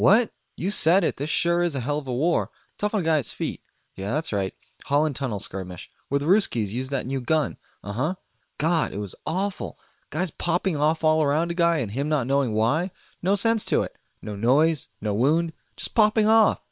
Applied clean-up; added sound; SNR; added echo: neural separator model SepFormer WHAM!.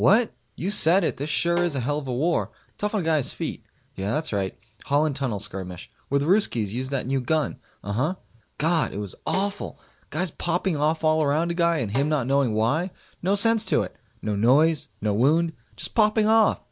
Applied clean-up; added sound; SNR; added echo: none; Snare drum; 17 dB; none.